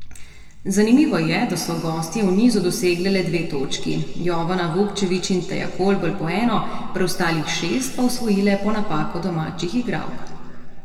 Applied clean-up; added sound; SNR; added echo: none; none; none; reverberation time 2.1 s.